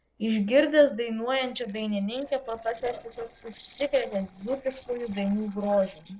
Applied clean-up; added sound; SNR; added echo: neural separator model SepFormer DNS4.